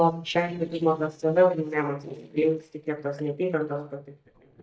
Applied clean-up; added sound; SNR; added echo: neural mask model DeepFilterNet 3.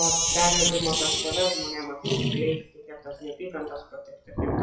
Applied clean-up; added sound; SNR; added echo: classical method WPE with log-MMSE.